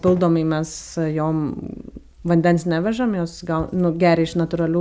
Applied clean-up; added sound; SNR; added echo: none; none; none; none.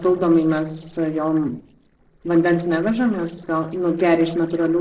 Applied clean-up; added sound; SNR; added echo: neural separator model SepFormer DNS4.